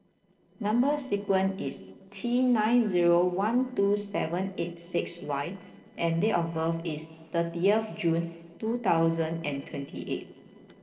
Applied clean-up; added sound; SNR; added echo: neural separator model SepFormer DNS4.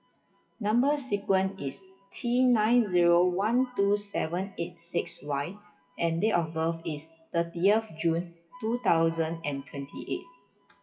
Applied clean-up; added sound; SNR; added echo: classical method WPE with log-MMSE.